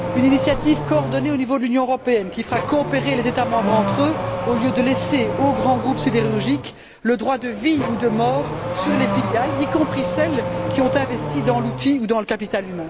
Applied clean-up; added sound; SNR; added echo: none; Accelerating, revving, vroom / Car; 4 dB; none.